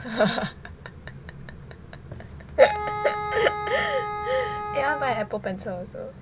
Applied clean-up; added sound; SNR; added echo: none; Wind instrument, woodwind instrument; 4 dB; none.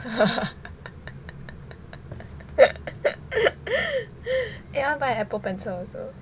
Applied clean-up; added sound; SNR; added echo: none; none; none; none.